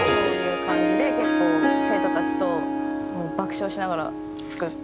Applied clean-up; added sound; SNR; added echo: none; Harp; -5 dB; none.